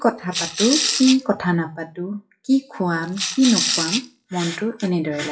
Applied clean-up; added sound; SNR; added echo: classical method WPE with log-MMSE.